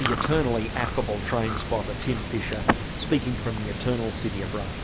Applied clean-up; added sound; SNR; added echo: none; Water + Chewing, mastication; 1 dB; none.